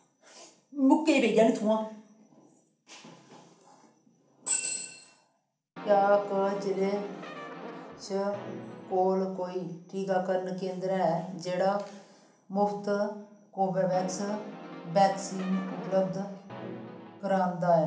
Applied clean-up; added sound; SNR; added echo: none; Brass instrument; 13 dB; reverberation time 0.4 s.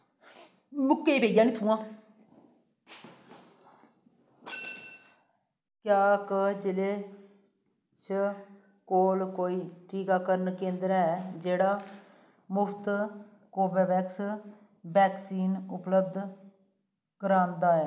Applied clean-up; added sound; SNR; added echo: none; none; none; none.